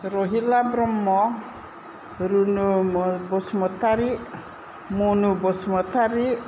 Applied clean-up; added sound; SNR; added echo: none; none; none; none.